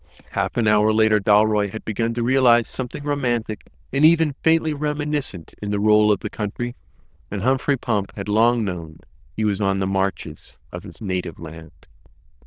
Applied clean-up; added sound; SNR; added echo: neural diffusion model UNIVERSE++.